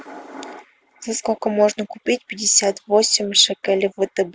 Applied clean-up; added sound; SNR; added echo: none; none; none; none.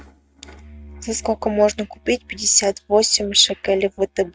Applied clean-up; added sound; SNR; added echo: neural mask model RNNoise.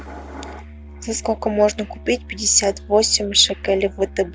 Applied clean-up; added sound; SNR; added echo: none; Musical instrument; 16 dB; none.